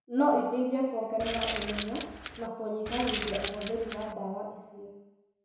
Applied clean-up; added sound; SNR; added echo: none; Keys jangling; 0 dB; reverberation time 1.0 s.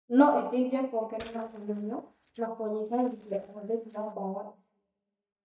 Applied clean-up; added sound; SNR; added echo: neural mask model DeepFilterNet 3.